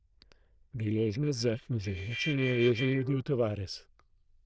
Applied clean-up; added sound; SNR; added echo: neural diffusion model UNIVERSE++.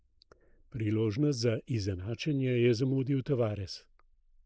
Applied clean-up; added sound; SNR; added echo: neural mask model Resemble Enhance denoiser.